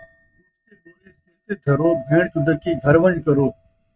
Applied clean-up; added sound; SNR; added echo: neural mask model RNNoise.